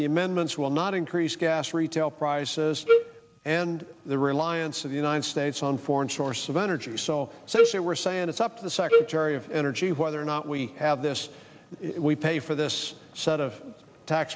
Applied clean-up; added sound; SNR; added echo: none; Wind instrument, woodwind instrument; -5 dB; none.